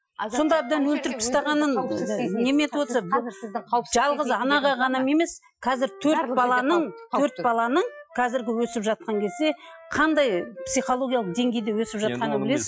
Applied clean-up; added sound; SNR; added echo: classical method Wiener filter.